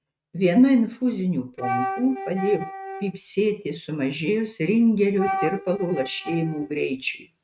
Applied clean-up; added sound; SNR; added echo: neural mask model RNNoise.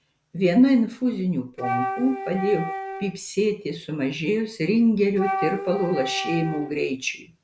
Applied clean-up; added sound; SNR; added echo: none; Wind instrument, woodwind instrument; 7 dB; none.